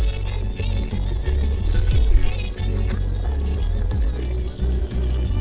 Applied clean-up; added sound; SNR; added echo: neural separator model SepFormer DNS4.